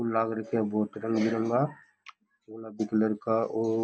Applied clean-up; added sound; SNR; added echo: none; none; none; none.